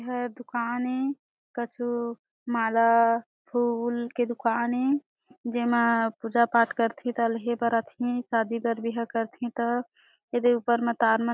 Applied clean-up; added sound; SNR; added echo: none; none; none; none.